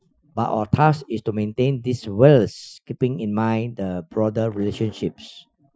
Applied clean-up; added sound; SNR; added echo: classical method Wiener filter.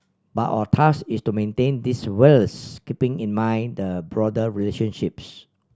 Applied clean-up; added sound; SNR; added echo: none; none; none; none.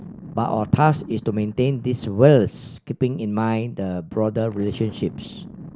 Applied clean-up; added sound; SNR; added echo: none; Boom; 19 dB; none.